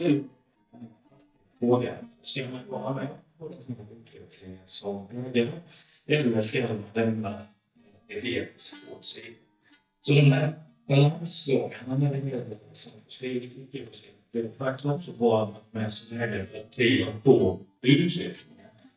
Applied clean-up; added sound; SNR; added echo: neural mask model DeepFilterNet 3.